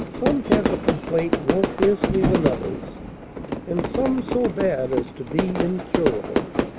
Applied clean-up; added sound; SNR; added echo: none; Fire / Fireworks; 0 dB; none.